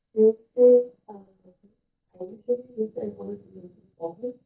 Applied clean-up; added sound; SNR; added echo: neural mask model DeepFilterNet 3.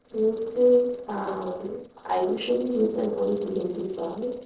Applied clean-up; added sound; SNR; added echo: neural separator model SepFormer DNS4.